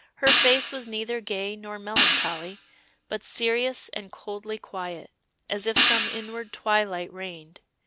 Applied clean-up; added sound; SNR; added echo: none; Hi-hat; -2 dB; none.